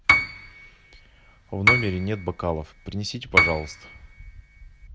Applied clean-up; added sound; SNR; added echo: none; Piano; -4 dB; none.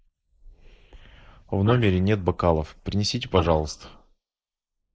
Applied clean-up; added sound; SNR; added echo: neural mask model Resemble Enhance denoiser.